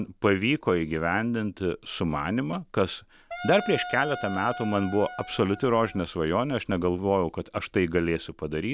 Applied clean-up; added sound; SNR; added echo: none; Wind instrument, woodwind instrument; 11 dB; none.